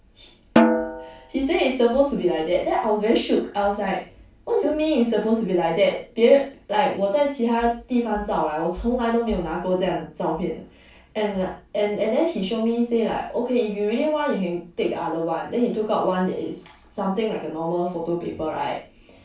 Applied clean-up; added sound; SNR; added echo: none; Snare drum; 1 dB; reverberation time 0.3 s.